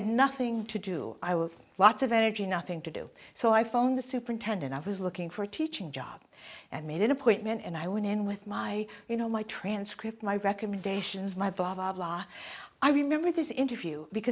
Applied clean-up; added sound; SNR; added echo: none; none; none; none.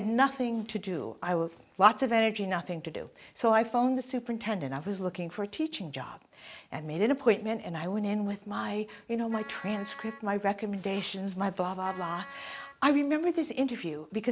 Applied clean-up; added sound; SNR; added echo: none; Wind instrument, woodwind instrument; 16 dB; none.